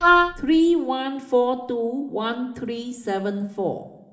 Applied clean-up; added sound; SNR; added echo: none; Wind instrument, woodwind instrument; -4 dB; reverberation time 1.2 s.